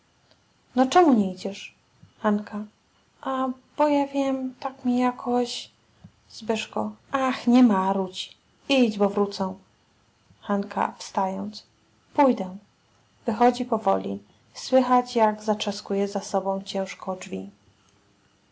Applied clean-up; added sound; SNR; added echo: none; none; none; none.